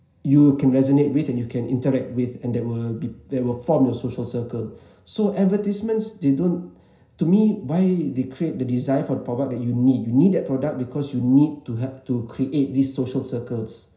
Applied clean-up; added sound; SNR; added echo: none; none; none; reverberation time 0.5 s.